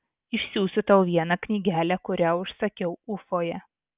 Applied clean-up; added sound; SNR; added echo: none; none; none; none.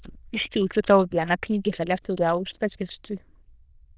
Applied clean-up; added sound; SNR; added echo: neural diffusion model UNIVERSE++.